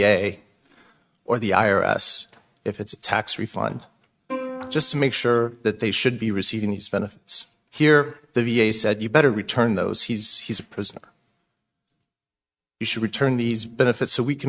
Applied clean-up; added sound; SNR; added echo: neural mask model RNNoise.